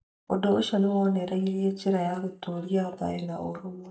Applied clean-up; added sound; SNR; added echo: neural mask model DeepFilterNet 3.